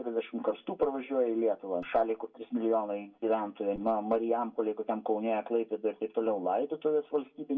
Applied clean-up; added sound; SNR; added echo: none; none; none; reverberation time 0.1 s.